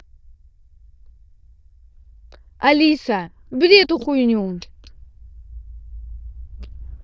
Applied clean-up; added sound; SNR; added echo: neural diffusion model UNIVERSE++.